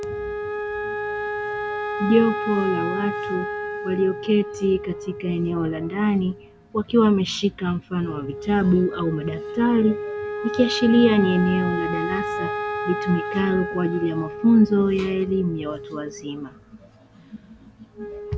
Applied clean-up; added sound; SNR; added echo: none; Wind instrument, woodwind instrument; 7 dB; none.